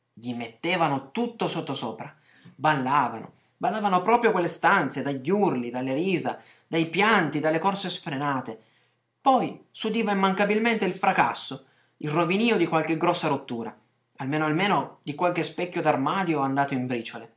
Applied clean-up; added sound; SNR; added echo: none; none; none; none.